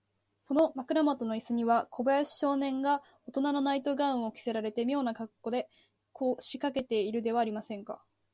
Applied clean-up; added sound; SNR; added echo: none; none; none; none.